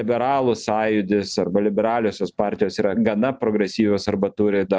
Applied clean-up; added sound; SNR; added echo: none; none; none; none.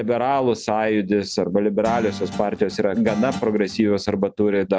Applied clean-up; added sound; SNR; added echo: none; Guitar; 13 dB; none.